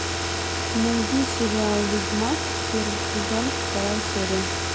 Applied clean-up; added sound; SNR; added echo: none; Car; -1 dB; none.